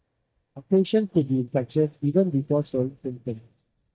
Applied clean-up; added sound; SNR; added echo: neural mask model DeepFilterNet 3.